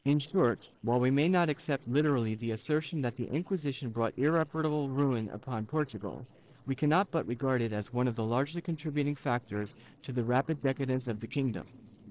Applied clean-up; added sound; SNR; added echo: neural separator model SepFormer DNS4.